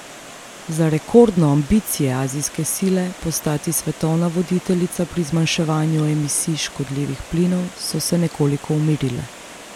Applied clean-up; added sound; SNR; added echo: none; Water; 18 dB; none.